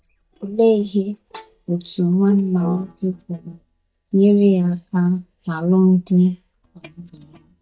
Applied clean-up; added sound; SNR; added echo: neural mask model DeepFilterNet 3.